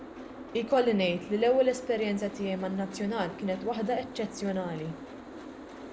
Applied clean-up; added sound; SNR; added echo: none; Boat, Water vehicle; 13 dB; none.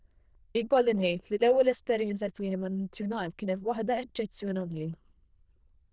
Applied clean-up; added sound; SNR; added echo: neural diffusion model UNIVERSE++.